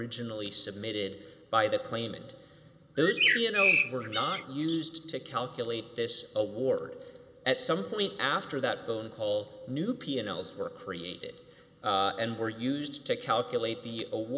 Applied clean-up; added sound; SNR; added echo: none; Bird; -3 dB; none.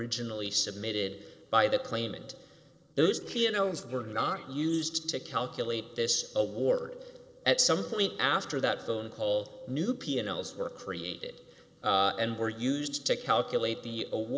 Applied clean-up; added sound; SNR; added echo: neural separator model SepFormer DNS4.